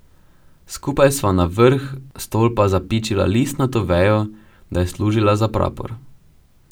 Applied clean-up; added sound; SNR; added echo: none; none; none; none.